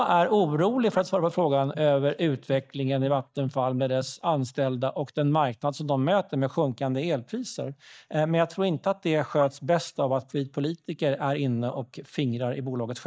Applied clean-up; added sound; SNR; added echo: neural mask model DeepFilterNet 3.